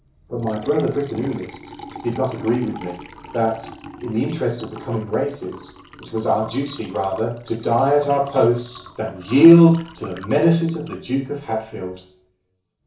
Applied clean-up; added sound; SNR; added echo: none; Liquid; 19 dB; reverberation time 0.7 s.